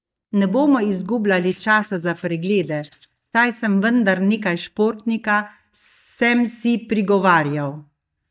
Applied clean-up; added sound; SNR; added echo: neural mask model DeepFilterNet 3.